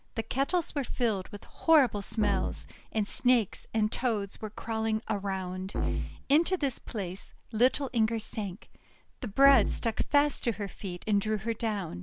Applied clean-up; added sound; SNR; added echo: none; Musical instrument; 7 dB; none.